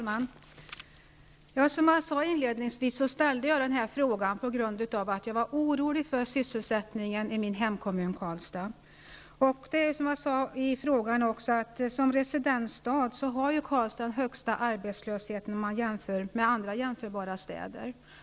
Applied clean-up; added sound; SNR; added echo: none; none; none; none.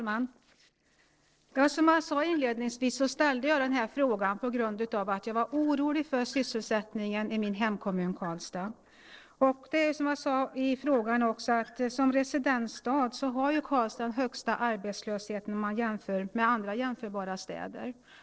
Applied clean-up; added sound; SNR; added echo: neural separator model SepFormer DNS4.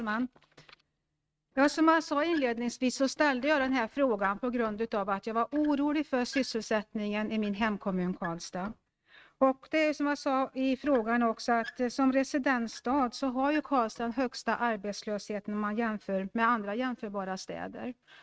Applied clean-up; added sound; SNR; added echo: neural mask model RNNoise.